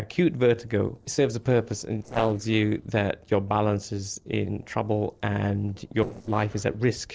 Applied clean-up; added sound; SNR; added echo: neural separator model SepFormer DNS4.